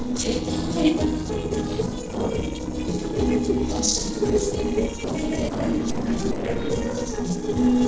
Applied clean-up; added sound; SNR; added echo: neural separator model SepFormer DNS4.